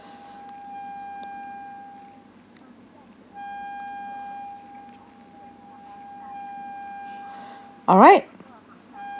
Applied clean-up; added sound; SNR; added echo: none; Wind instrument, woodwind instrument; 14 dB; none.